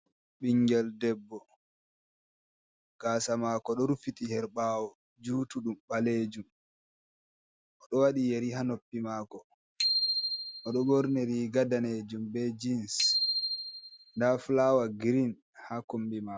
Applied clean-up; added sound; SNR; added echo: none; Bicycle bell; 4 dB; none.